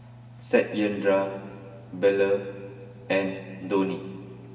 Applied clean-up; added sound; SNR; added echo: none; Engine; 18 dB; reverberation time 2.0 s.